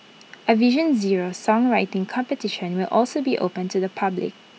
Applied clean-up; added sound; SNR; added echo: none; none; none; none.